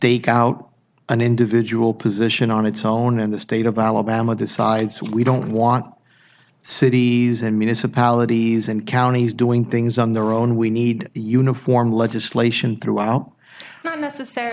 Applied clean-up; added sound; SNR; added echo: none; none; none; none.